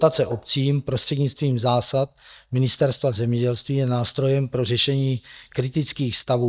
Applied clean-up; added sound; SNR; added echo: neural mask model DeepFilterNet 3.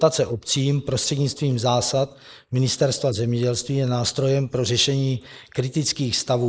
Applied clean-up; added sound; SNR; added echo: neural mask model Resemble Enhance denoiser.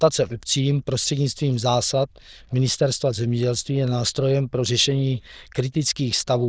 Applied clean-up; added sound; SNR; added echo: neural diffusion model UNIVERSE++.